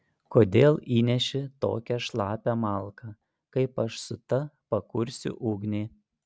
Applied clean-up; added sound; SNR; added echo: none; none; none; none.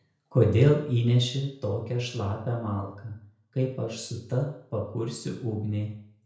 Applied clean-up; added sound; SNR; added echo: none; none; none; reverberation time 0.5 s.